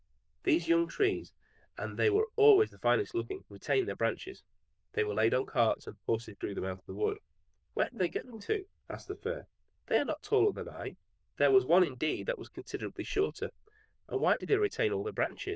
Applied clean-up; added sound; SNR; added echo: neural diffusion model UNIVERSE++.